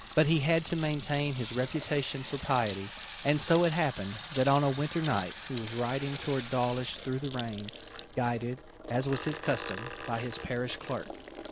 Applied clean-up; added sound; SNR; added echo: none; Sink (filling or washing) / Water tap, faucet; 10 dB; none.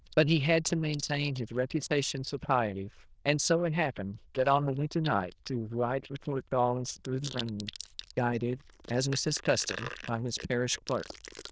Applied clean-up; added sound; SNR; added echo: neural diffusion model UNIVERSE++.